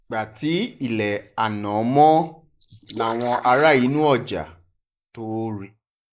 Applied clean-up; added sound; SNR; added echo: neural mask model Resemble Enhance denoiser.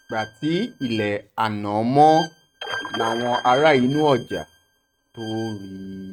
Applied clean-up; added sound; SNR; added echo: neural mask model RNNoise.